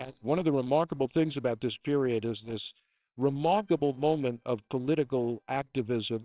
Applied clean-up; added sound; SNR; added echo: neural separator model SepFormer WHAMR!.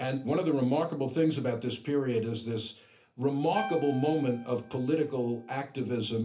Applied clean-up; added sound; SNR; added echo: none; Keyboard (musical); 17 dB; reverberation time 0.3 s.